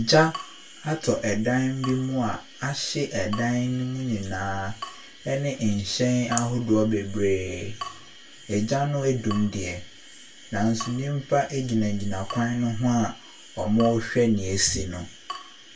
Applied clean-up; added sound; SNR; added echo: none; Drip / Water tap, faucet; 18 dB; reverberation time 0.2 s.